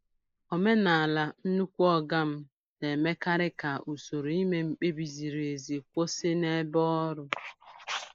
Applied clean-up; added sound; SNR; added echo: neural mask model Resemble Enhance denoiser.